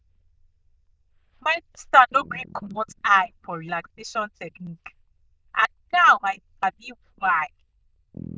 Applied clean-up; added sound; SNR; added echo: neural diffusion model UNIVERSE++.